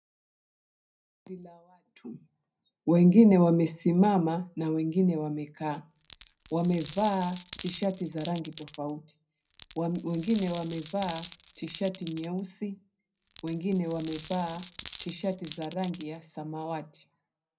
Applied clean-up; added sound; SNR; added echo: none; Glass; 11 dB; reverberation time 0.3 s.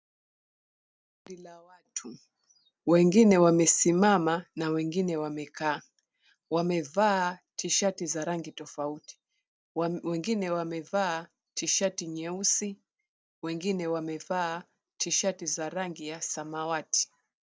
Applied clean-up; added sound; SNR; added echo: none; none; none; none.